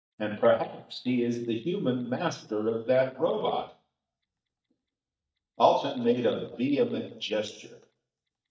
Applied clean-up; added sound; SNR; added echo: neural mask model DeepFilterNet 3.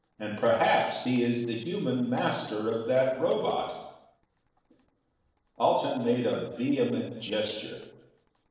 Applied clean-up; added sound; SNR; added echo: neural separator model SepFormer DNS4.